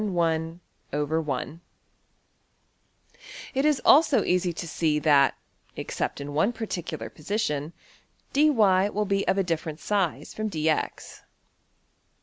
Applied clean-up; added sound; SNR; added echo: none; none; none; none.